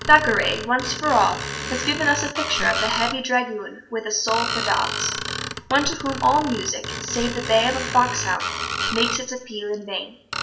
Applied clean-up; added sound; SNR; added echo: none; Screech; 6 dB; reverberation time 0.9 s.